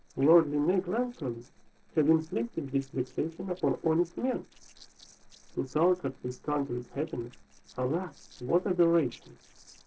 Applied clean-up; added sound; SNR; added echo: neural separator model SepFormer DNS4.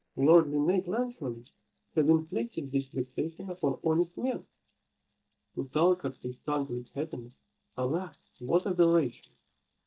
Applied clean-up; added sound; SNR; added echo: neural mask model DeepFilterNet 3.